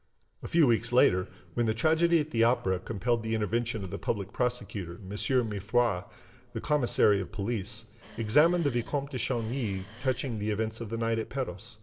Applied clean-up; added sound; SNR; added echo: neural separator model SepFormer DNS4.